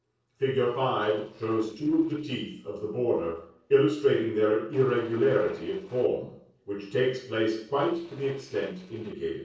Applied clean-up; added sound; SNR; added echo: neural separator model SepFormer DNS4.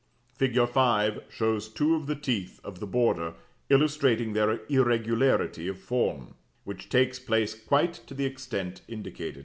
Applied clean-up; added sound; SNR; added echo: none; none; none; none.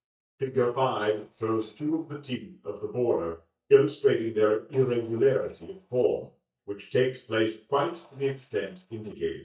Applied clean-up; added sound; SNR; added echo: neural mask model DeepFilterNet 3.